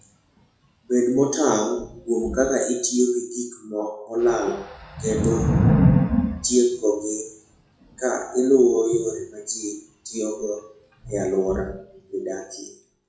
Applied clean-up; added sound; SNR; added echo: classical method WPE with log-MMSE.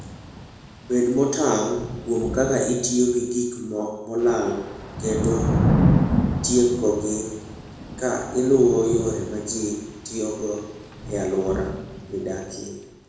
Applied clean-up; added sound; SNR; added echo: none; Thunder / Rain; 4 dB; reverberation time 1.0 s.